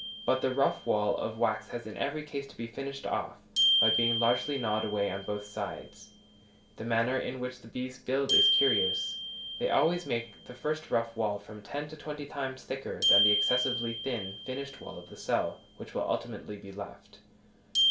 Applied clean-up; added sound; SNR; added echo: none; Glockenspiel; 2 dB; reverberation time 0.3 s.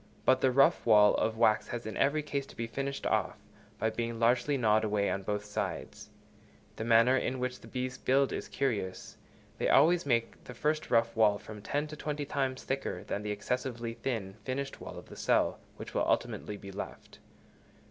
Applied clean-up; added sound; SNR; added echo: none; none; none; none.